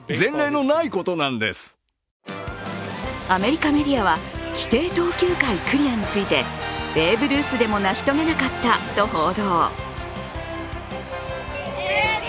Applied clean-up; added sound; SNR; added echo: none; none; none; none.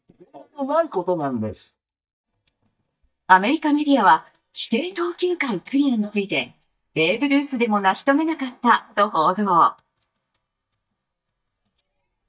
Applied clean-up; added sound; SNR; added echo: neural mask model DeepFilterNet 3.